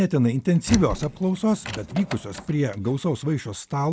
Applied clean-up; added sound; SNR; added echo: none; Door; 11 dB; none.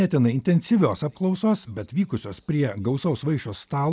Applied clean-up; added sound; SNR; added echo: none; none; none; none.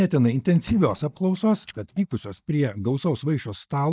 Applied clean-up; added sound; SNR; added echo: neural mask model DeepFilterNet 3.